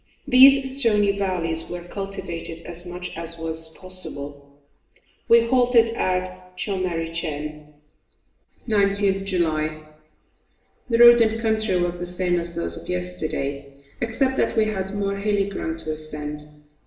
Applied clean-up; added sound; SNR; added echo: none; none; none; reverberation time 0.8 s.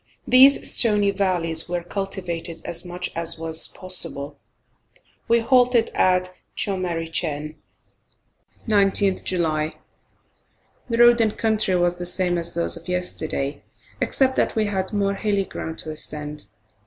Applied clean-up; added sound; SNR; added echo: none; none; none; none.